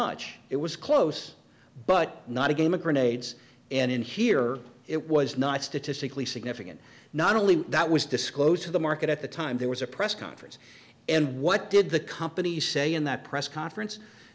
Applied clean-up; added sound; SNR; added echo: none; none; none; none.